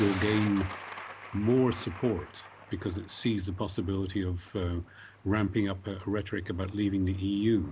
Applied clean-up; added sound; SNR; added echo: none; Thunder; 15 dB; none.